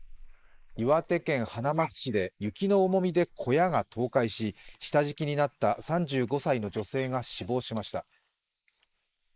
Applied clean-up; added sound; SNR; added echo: neural mask model Resemble Enhance denoiser.